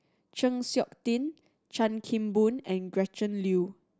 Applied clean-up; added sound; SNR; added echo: none; none; none; none.